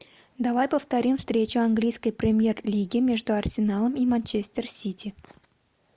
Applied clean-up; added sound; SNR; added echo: none; none; none; none.